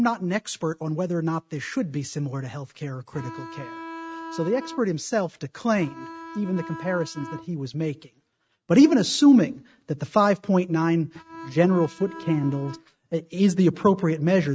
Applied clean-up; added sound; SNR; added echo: neural mask model RNNoise.